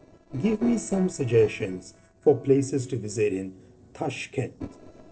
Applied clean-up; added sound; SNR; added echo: neural separator model SepFormer DNS4.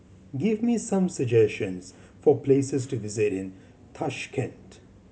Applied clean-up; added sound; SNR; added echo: none; none; none; none.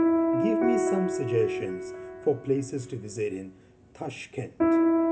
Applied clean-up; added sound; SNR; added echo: none; Piano; -4 dB; none.